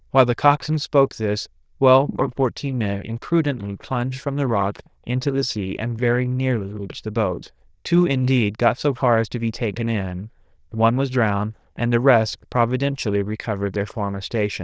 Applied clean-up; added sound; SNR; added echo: neural diffusion model UNIVERSE++.